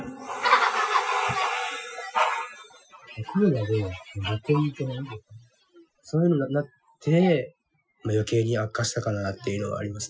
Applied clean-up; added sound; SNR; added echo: classical method Wiener filter.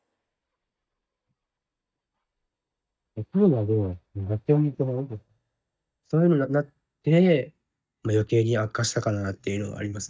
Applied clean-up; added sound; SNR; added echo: neural mask model DeepFilterNet 3.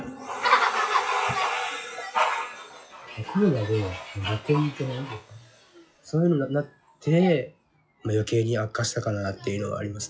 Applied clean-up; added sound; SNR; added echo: classical method log-MMSE.